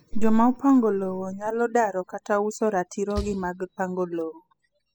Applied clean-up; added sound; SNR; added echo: classical method spectral subtraction.